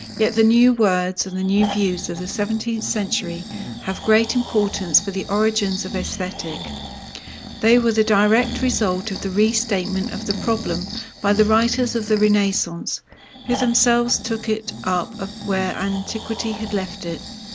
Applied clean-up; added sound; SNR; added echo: none; Breathing; 11 dB; none.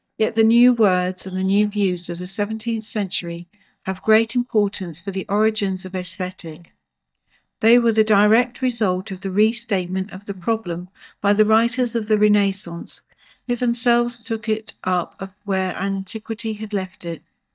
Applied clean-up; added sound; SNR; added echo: neural mask model DeepFilterNet 3.